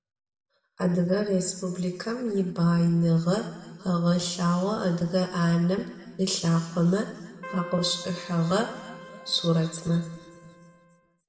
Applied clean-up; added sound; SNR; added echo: none; Keyboard (musical); 17 dB; reverberation time 2.0 s.